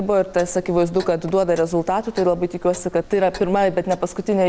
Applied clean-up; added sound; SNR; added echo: none; Clock; 19 dB; none.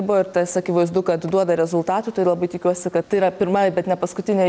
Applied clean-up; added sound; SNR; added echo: none; none; none; none.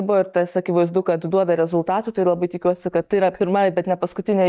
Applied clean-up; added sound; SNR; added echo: neural mask model DeepFilterNet 3.